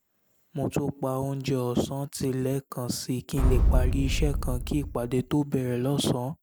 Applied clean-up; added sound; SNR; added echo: none; Boom; -3 dB; none.